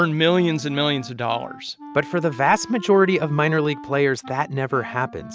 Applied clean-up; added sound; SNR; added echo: none; Wind instrument, woodwind instrument; 17 dB; none.